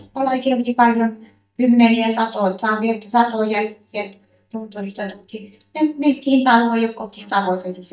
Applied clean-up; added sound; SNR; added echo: neural mask model DeepFilterNet 3.